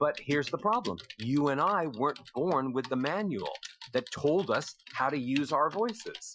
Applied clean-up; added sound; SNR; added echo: classical method Wiener filter.